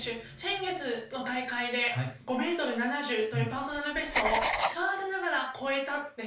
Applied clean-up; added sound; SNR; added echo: none; Writing; 3 dB; reverberation time 0.3 s.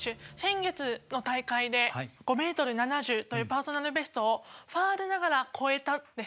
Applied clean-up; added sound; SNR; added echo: none; none; none; none.